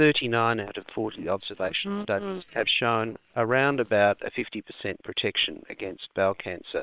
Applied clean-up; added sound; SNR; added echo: neural separator model SepFormer WHAM!.